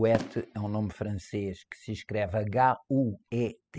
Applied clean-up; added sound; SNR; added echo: classical method spectral subtraction.